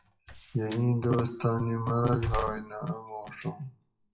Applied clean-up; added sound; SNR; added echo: classical method WPE with log-MMSE.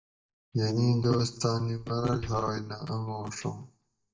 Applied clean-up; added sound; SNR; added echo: neural mask model DeepFilterNet 3.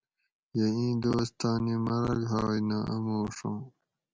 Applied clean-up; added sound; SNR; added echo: none; none; none; none.